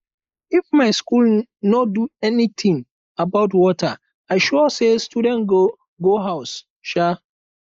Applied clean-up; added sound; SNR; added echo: neural mask model Resemble Enhance denoiser.